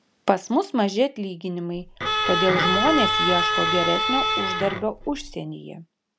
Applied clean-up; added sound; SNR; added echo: none; Bowed string instrument; -2 dB; none.